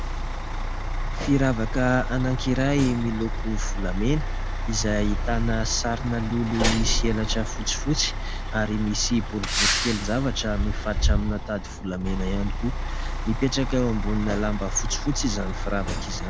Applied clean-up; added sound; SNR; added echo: none; Truck; 0 dB; none.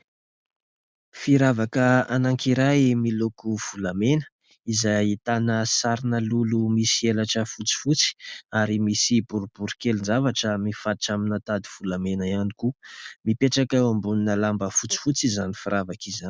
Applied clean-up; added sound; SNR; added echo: none; none; none; none.